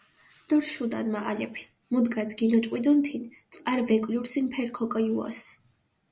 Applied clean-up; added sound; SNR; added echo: none; none; none; none.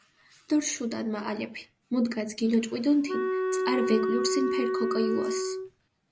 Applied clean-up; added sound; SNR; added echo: none; Wind instrument, woodwind instrument; 0 dB; none.